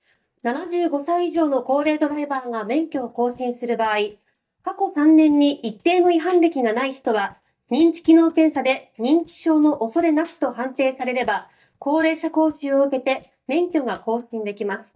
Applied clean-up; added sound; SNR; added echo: neural mask model DeepFilterNet 3.